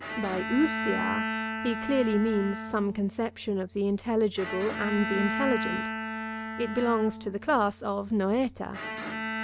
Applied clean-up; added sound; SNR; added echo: none; Bowed string instrument; 6 dB; none.